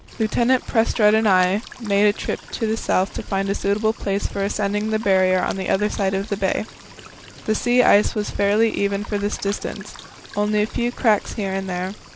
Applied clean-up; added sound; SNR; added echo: none; Cricket / Water; 20 dB; none.